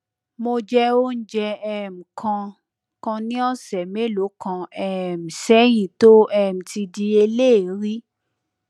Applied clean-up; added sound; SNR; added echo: none; none; none; none.